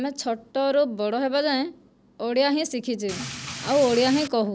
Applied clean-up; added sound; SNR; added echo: none; Rain; 10 dB; none.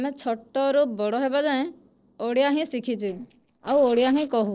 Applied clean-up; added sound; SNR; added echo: neural separator model SepFormer DNS4.